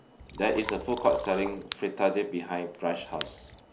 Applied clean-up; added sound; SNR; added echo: none; Crack + Liquid; 12 dB; none.